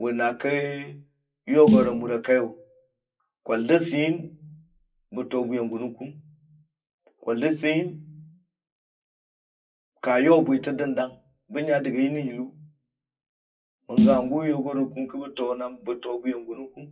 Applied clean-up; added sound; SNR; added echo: classical method WPE with log-MMSE.